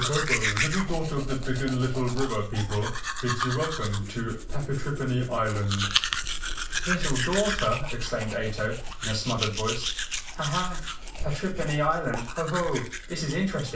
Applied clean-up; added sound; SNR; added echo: none; Domestic sounds, home sounds; 3 dB; reverberation time 0.3 s.